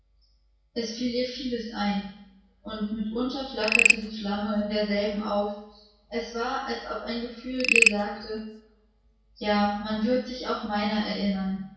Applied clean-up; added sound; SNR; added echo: none; Frog; -2 dB; reverberation time 0.6 s.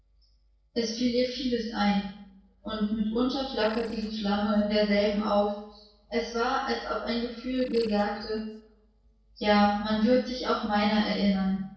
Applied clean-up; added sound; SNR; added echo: neural separator model SepFormer DNS4.